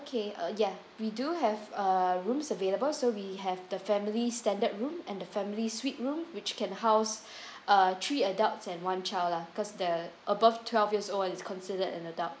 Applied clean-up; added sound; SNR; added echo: none; none; none; none.